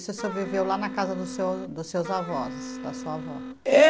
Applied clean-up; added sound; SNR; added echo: none; Wind instrument, woodwind instrument; 11 dB; none.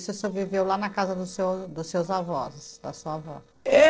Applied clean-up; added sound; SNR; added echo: neural separator model SepFormer DNS4.